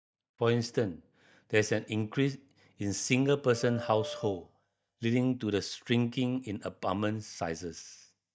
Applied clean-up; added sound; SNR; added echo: neural mask model DeepFilterNet 3.